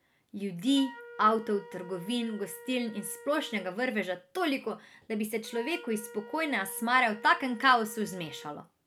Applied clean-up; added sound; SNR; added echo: none; Wind instrument, woodwind instrument; 18 dB; none.